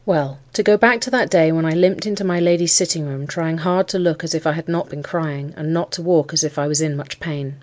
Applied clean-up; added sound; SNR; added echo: none; none; none; none.